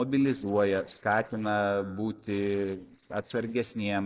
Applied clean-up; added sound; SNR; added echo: neural separator model SepFormer DNS4.